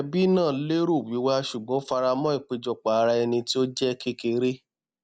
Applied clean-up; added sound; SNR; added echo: none; none; none; none.